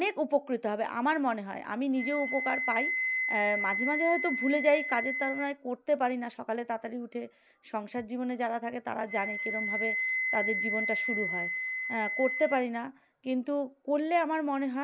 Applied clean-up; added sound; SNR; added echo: none; Wind instrument, woodwind instrument; 4 dB; none.